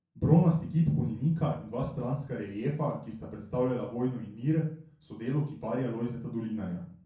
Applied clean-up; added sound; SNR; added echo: none; none; none; reverberation time 0.6 s.